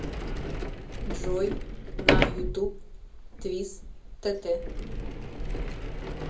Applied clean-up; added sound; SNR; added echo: none; Sliding door; -5 dB; reverberation time 0.2 s.